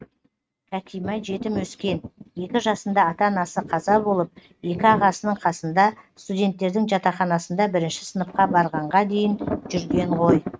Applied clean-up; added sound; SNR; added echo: neural mask model RNNoise.